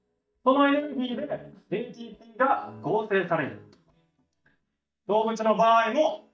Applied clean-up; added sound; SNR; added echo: neural mask model DeepFilterNet 3.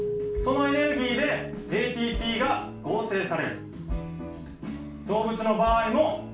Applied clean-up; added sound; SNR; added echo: none; Keyboard (musical); 11 dB; reverberation time 0.3 s.